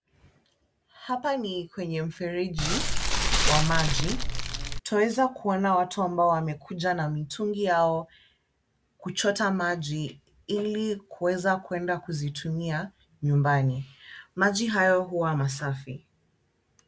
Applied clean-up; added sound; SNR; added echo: none; Fire; -3 dB; none.